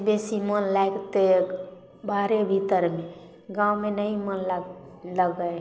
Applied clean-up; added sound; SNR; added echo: none; none; none; none.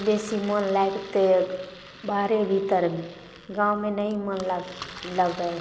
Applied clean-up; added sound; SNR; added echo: none; Engine; 19 dB; none.